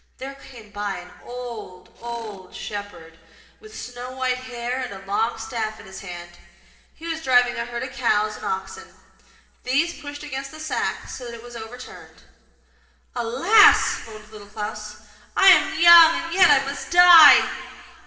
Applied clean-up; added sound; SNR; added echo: neural separator model SepFormer DNS4.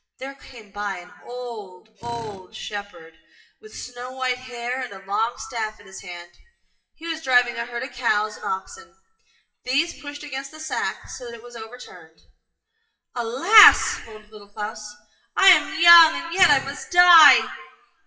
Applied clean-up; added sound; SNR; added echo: classical method WPE with log-MMSE.